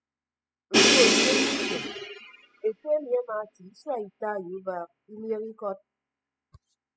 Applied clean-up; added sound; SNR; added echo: classical method spectral subtraction.